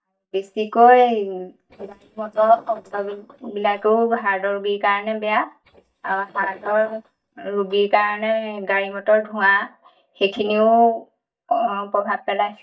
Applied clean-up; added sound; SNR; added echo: neural mask model DeepFilterNet 3.